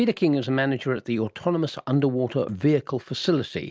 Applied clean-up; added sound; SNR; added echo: none; none; none; none.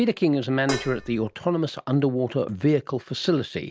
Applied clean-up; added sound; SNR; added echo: none; Dishes, pots, and pans; 9 dB; none.